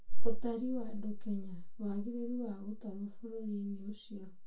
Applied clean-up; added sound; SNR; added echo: none; none; none; reverberation time 0.2 s.